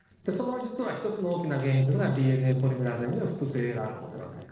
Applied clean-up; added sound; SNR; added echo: neural separator model SepFormer DNS4.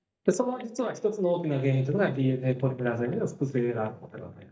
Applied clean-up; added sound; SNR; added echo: neural mask model DeepFilterNet 3.